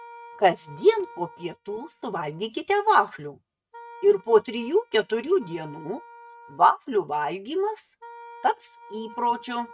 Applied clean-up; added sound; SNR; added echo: neural mask model RNNoise.